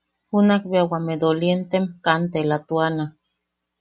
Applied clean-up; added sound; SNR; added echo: none; none; none; none.